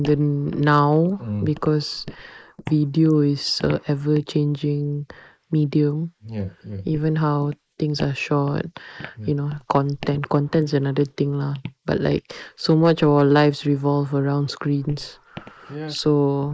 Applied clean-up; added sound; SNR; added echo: neural mask model Resemble Enhance denoiser.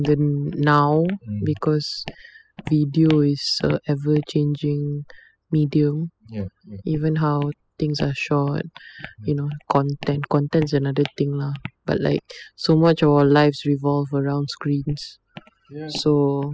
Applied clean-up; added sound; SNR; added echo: classical method spectral subtraction.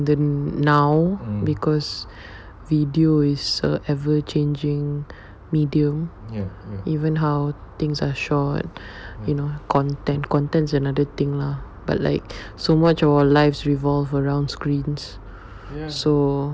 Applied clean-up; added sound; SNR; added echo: none; none; none; none.